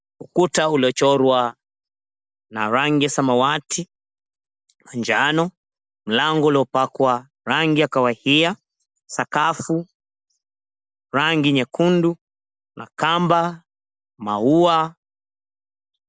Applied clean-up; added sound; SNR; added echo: none; none; none; none.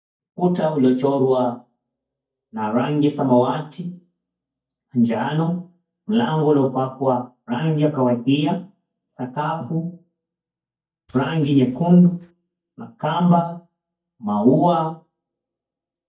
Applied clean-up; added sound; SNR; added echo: neural mask model DeepFilterNet 3.